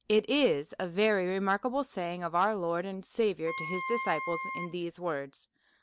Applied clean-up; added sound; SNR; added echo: none; Wind instrument, woodwind instrument; 7 dB; none.